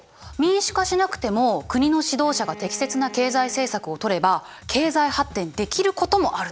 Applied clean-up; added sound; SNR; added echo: none; Drum kit + Bowed string instrument; 20 dB; none.